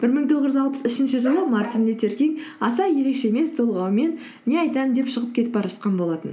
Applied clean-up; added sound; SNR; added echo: none; Bark; 17 dB; none.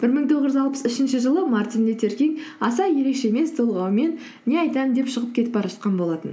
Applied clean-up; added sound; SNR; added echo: none; none; none; none.